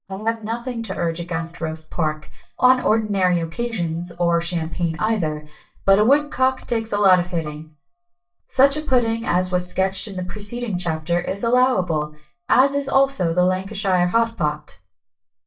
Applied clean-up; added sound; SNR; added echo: neural mask model DeepFilterNet 3.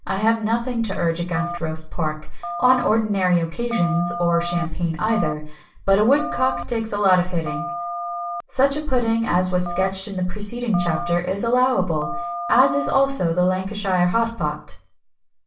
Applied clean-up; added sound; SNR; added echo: none; Telephone; 10 dB; reverberation time 0.3 s.